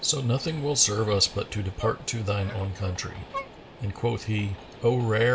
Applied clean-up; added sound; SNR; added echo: none; Train + Dog; 15 dB; none.